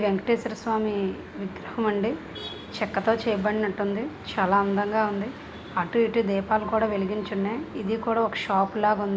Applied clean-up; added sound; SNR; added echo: none; none; none; none.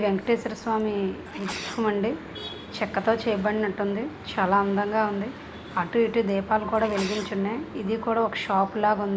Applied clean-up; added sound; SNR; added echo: none; Sneeze; 16 dB; none.